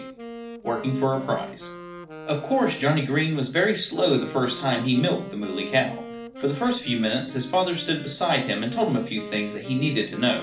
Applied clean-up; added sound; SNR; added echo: none; Wind instrument, woodwind instrument; 14 dB; reverberation time 0.4 s.